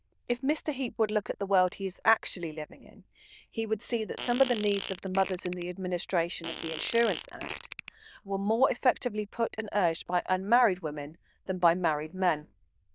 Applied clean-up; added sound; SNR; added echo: neural diffusion model UNIVERSE++.